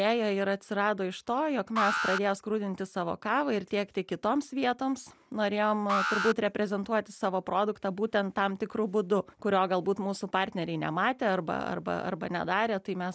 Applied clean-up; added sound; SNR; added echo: none; Alarm; 5 dB; none.